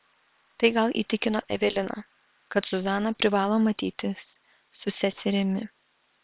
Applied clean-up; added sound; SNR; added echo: neural separator model SepFormer WHAM!.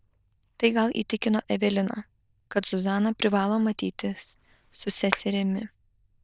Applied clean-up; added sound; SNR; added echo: neural diffusion model UNIVERSE++.